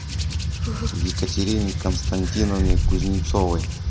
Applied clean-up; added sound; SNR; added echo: none; Hands; 6 dB; reverberation time 1.0 s.